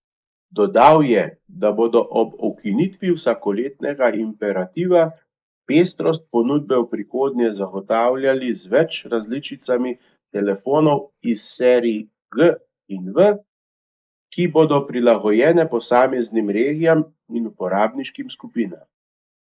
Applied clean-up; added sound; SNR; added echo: neural mask model Resemble Enhance denoiser.